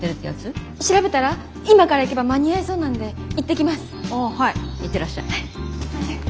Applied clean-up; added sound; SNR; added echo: none; none; none; none.